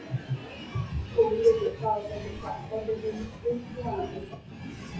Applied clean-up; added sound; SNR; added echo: classical method WPE with log-MMSE.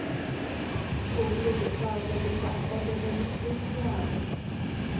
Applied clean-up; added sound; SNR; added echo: none; Train; -4 dB; reverberation time 0.6 s.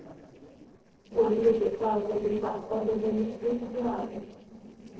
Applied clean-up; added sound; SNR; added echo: neural separator model SepFormer DNS4.